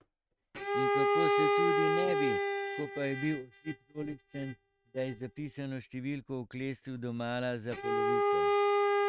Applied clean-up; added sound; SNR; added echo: neural mask model RNNoise.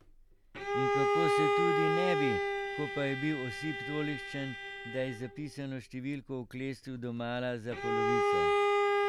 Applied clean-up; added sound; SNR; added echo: none; Bowed string instrument; -5 dB; none.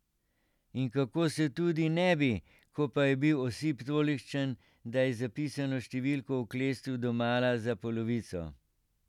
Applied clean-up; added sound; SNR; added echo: none; none; none; none.